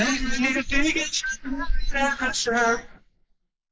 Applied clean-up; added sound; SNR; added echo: neural mask model Resemble Enhance denoiser.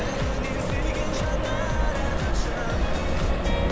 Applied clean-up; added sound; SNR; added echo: none; Accelerating, revving, vroom; -3 dB; none.